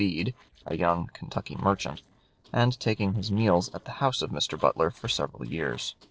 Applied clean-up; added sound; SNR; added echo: neural separator model SepFormer DNS4.